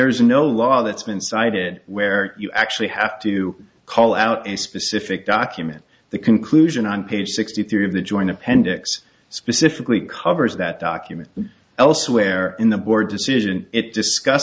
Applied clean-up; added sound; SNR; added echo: none; none; none; none.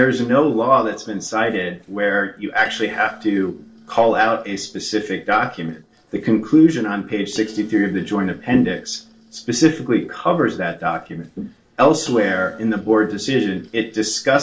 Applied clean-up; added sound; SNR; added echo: neural separator model SepFormer DNS4.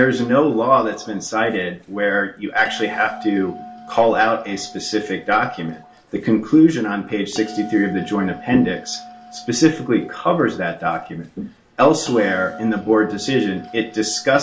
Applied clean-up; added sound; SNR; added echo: none; Bell; 19 dB; reverberation time 0.2 s.